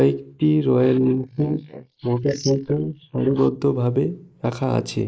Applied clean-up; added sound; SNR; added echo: neural mask model Resemble Enhance denoiser.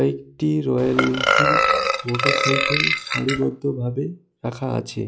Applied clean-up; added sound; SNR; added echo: classical method log-MMSE.